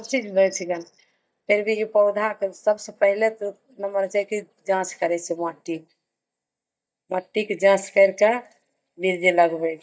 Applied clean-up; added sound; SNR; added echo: neural mask model DeepFilterNet 3.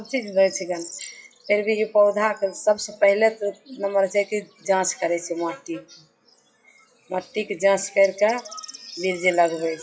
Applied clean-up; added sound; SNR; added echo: classical method WPE with log-MMSE.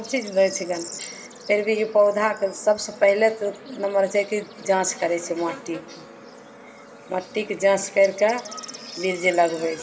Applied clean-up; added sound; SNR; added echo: none; Bird / Insect; 18 dB; reverberation time 1.8 s.